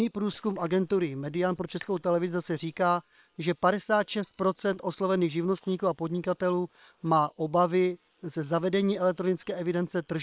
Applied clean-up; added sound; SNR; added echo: neural separator model SepFormer WHAM!.